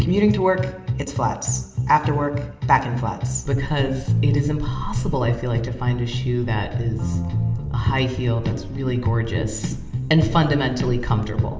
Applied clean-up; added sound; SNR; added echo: none; none; none; reverberation time 0.9 s.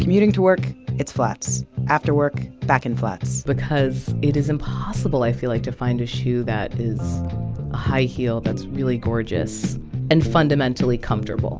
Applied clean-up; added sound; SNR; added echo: none; none; none; none.